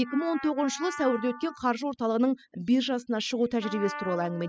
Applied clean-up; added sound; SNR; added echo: classical method spectral subtraction.